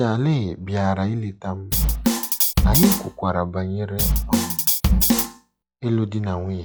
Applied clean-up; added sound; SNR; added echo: classical method log-MMSE.